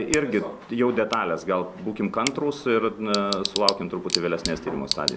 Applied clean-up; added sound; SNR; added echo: none; Tick / Bicycle; 7 dB; none.